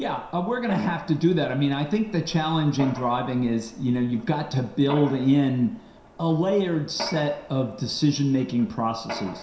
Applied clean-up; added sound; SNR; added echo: none; Mechanisms; 16 dB; reverberation time 0.7 s.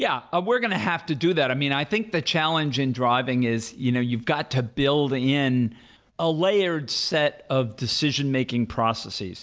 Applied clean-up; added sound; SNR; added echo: none; none; none; none.